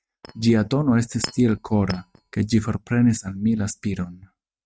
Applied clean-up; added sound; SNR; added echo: neural mask model RNNoise.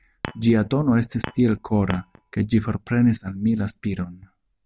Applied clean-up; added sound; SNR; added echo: none; Chink, clink; 11 dB; none.